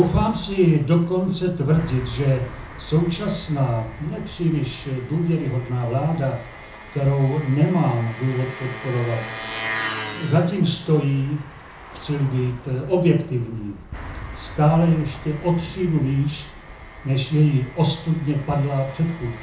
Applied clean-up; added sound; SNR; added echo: none; Engine; 14 dB; reverberation time 0.6 s.